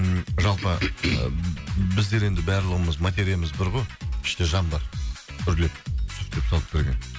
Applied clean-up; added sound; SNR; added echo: none; none; none; none.